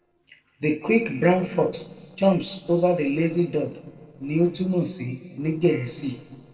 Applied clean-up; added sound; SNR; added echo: neural separator model SepFormer DNS4.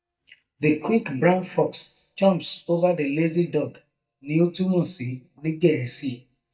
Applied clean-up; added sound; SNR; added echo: neural mask model DeepFilterNet 3.